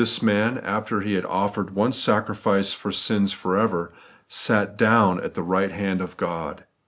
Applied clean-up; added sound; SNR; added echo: none; none; none; none.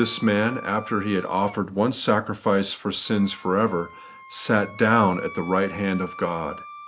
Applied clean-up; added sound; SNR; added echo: none; Wind instrument, woodwind instrument; 17 dB; none.